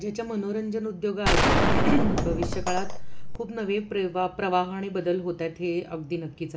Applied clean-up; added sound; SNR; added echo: none; Gunshot, gunfire; -5 dB; none.